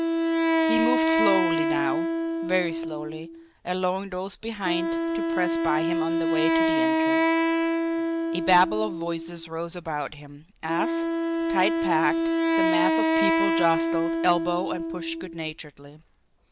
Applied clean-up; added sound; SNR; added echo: none; Wind instrument, woodwind instrument; -4 dB; none.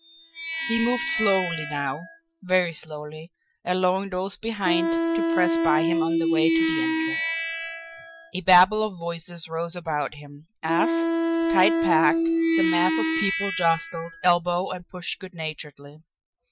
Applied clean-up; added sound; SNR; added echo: classical method Wiener filter.